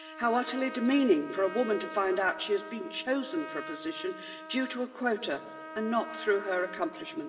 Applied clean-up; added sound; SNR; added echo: none; Trumpet; 12 dB; reverberation time 2.4 s.